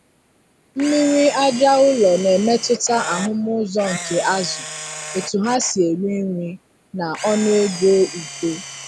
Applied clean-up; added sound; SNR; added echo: none; Camera; 13 dB; none.